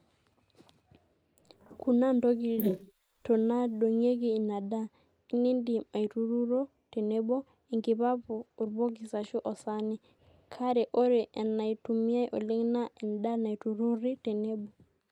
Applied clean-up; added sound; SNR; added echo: neural mask model Resemble Enhance denoiser.